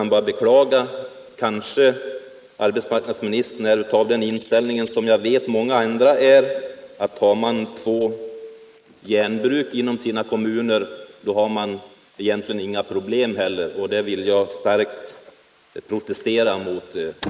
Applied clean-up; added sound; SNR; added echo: neural mask model Resemble Enhance denoiser.